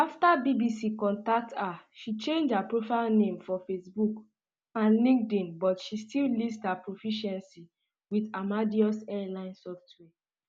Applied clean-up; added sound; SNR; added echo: none; none; none; none.